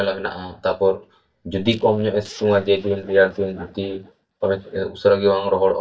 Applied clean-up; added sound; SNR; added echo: neural mask model DeepFilterNet 3.